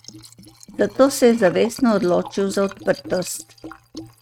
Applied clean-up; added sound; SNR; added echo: neural mask model RNNoise.